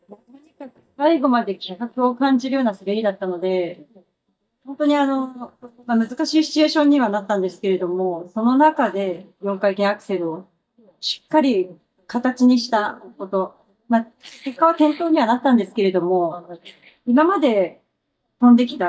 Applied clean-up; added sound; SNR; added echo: neural mask model DeepFilterNet 3.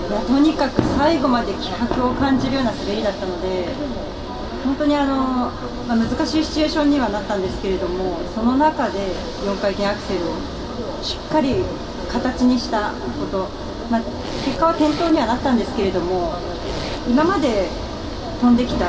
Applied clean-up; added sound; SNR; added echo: none; Zipper (clothing); 12 dB; reverberation time 2.1 s.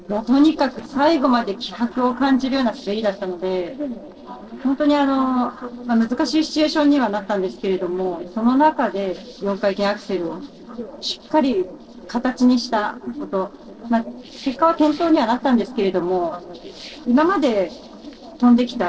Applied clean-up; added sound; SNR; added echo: neural separator model SepFormer DNS4.